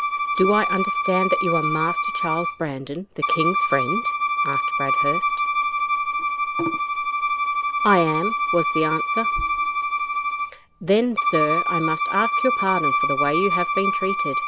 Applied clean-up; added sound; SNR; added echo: none; Bowed string instrument; -2 dB; none.